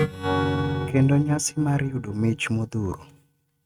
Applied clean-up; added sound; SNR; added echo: neural mask model RNNoise.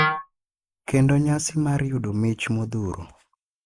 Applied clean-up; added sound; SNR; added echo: neural mask model Resemble Enhance denoiser.